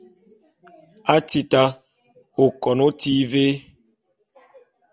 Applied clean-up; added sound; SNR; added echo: none; none; none; none.